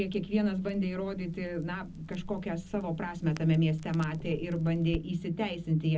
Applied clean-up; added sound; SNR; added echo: none; Crackle; 16 dB; reverberation time 0.4 s.